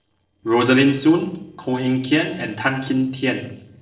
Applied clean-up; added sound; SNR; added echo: neural separator model SepFormer DNS4.